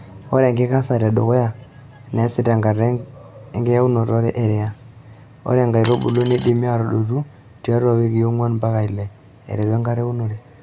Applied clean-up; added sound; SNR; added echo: none; Coin (dropping); 12 dB; none.